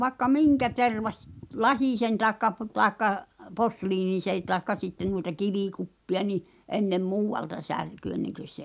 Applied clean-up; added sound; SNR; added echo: none; none; none; none.